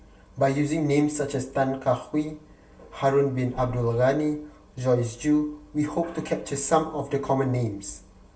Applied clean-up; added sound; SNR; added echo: none; none; none; reverberation time 0.2 s.